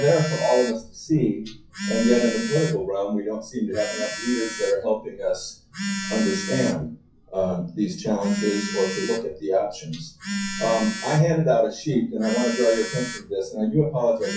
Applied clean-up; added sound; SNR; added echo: classical method WPE with log-MMSE.